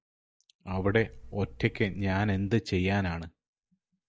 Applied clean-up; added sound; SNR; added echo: neural mask model DeepFilterNet 3.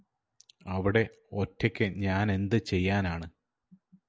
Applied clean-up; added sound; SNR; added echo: none; none; none; none.